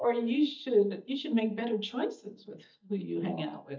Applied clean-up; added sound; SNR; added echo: neural mask model DeepFilterNet 3.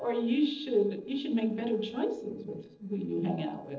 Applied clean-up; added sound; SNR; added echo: neural separator model SepFormer DNS4.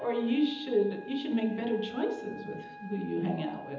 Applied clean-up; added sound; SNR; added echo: none; Wind instrument, woodwind instrument; 17 dB; reverberation time 0.7 s.